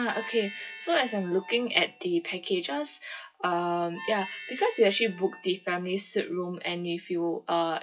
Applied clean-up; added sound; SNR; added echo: classical method WPE with log-MMSE.